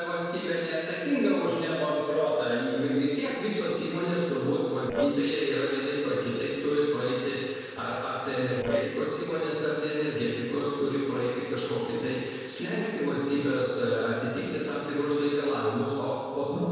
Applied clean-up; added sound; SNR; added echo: neural separator model SepFormer DNS4.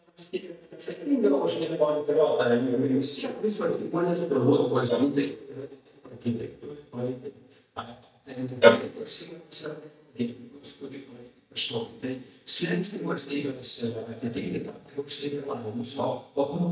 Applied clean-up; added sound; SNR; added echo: neural mask model DeepFilterNet 3.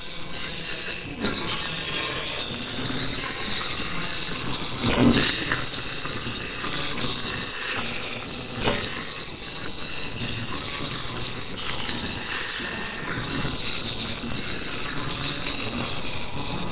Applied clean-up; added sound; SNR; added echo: neural separator model SepFormer WHAMR!.